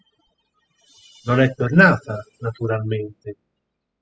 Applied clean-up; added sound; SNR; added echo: classical method spectral subtraction.